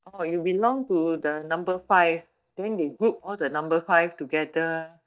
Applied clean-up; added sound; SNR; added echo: neural mask model DeepFilterNet 3.